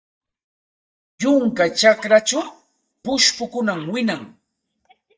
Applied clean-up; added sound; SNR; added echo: neural mask model DeepFilterNet 3.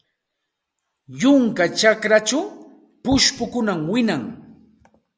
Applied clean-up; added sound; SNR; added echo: none; none; none; none.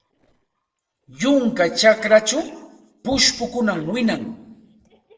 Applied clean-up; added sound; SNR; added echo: neural separator model SepFormer DNS4.